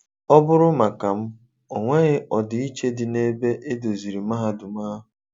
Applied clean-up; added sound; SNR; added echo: none; none; none; none.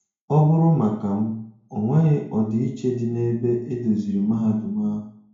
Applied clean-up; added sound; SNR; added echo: none; none; none; reverberation time 0.5 s.